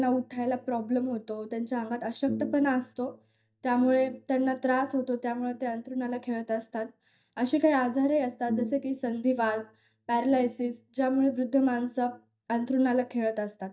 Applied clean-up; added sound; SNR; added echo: neural mask model DeepFilterNet 3.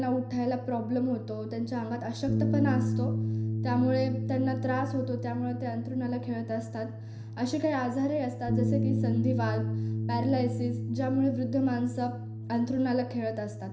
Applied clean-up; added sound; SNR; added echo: none; Bass guitar; 2 dB; reverberation time 0.5 s.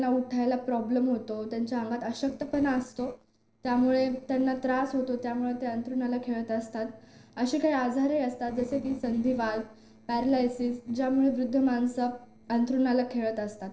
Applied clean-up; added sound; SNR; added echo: neural separator model SepFormer DNS4.